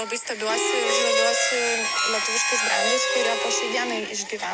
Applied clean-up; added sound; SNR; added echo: none; Harmonica; -3 dB; none.